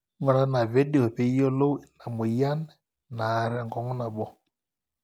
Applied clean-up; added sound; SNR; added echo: none; none; none; none.